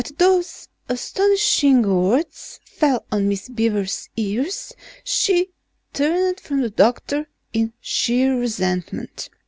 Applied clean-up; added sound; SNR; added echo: none; none; none; none.